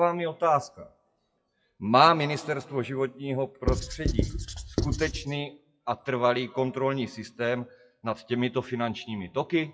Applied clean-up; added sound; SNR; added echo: classical method WPE with log-MMSE.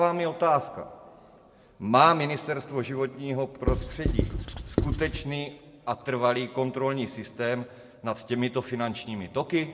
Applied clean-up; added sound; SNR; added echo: none; Writing; 1 dB; reverberation time 1.5 s.